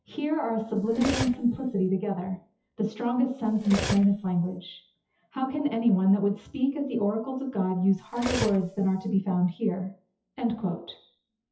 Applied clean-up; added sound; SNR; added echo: classical method WPE with log-MMSE.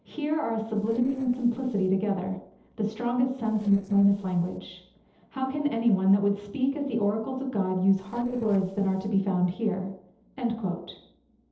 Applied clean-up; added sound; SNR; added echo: neural separator model SepFormer DNS4.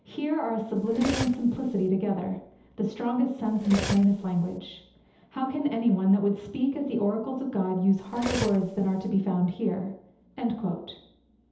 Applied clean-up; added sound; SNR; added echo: none; Cutlery, silverware; 8 dB; reverberation time 0.8 s.